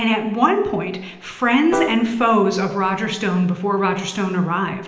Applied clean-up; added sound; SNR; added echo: none; Piano; 10 dB; reverberation time 0.9 s.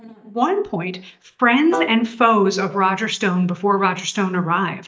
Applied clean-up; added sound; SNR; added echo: neural mask model DeepFilterNet 3.